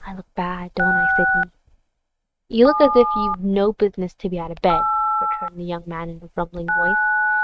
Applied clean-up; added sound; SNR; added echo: neural mask model RNNoise.